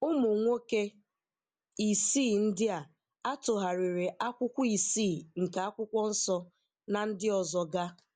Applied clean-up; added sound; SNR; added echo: none; none; none; none.